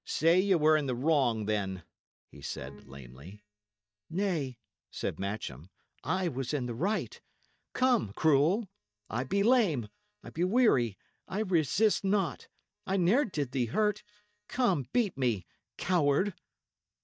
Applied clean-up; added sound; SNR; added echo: neural mask model DeepFilterNet 3.